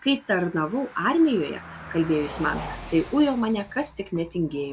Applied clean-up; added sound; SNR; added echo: none; Car passing by; 15 dB; none.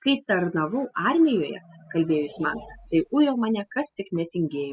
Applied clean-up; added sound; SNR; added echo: classical method spectral subtraction.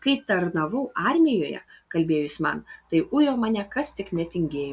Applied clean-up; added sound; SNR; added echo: none; none; none; none.